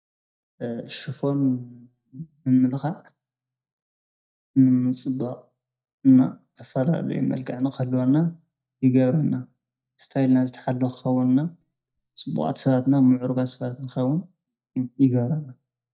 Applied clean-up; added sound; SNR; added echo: neural mask model DeepFilterNet 3.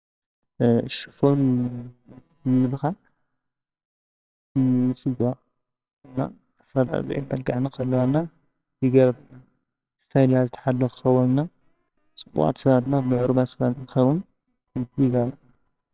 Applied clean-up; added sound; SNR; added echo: neural separator model SepFormer WHAMR!.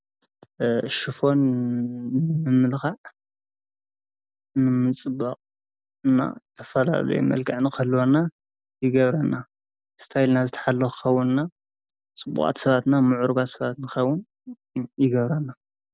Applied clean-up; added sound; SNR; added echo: none; none; none; none.